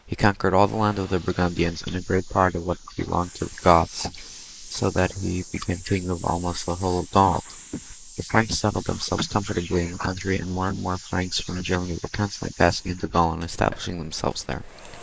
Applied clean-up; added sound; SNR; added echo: neural mask model Resemble Enhance denoiser.